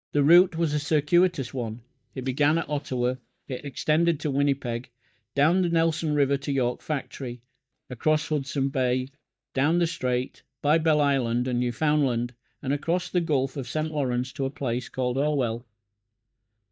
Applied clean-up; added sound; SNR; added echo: neural mask model DeepFilterNet 3.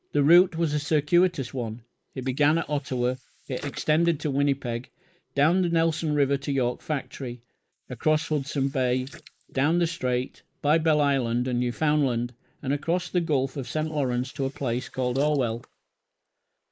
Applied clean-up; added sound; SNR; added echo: neural mask model Resemble Enhance denoiser.